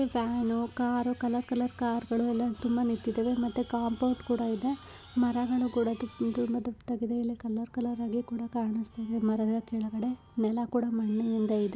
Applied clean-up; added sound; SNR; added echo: none; none; none; none.